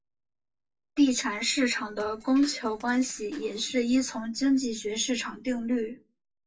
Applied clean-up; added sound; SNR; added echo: neural separator model SepFormer DNS4.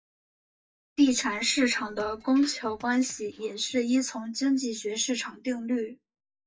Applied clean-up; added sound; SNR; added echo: neural mask model DeepFilterNet 3.